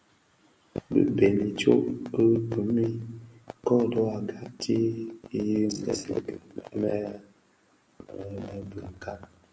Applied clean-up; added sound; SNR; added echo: none; none; none; none.